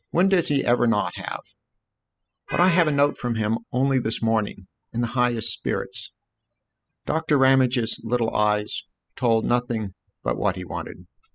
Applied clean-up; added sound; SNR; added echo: classical method spectral subtraction.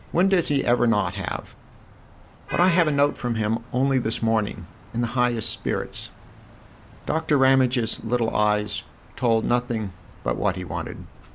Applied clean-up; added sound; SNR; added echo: none; Traffic noise, roadway noise / Vehicle horn, car horn, honking; 18 dB; none.